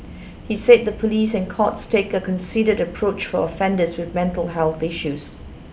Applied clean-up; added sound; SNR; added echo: none; none; none; none.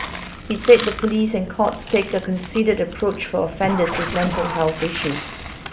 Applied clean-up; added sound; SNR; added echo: none; Scratching (performance technique) + Coin (dropping); 11 dB; none.